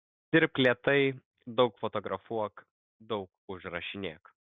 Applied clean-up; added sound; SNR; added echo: none; none; none; none.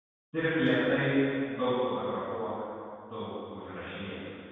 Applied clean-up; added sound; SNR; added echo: none; none; none; reverberation time 2.1 s.